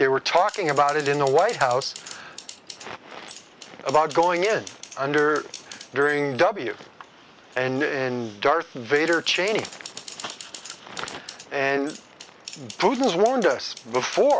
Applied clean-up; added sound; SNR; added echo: none; Typing; 19 dB; none.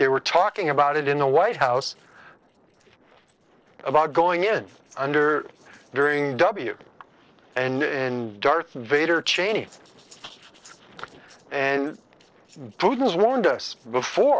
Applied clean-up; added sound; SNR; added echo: neural separator model SepFormer DNS4.